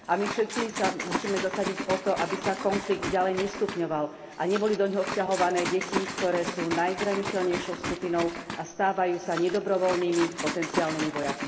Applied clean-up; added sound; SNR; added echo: none; Liquid; 7 dB; reverberation time 2.5 s.